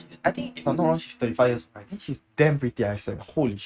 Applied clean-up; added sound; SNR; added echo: neural mask model RNNoise.